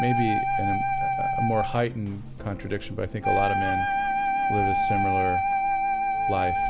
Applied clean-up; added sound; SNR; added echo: none; Wind instrument, woodwind instrument; -4 dB; none.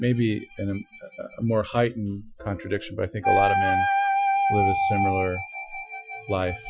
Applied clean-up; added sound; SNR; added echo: classical method Wiener filter.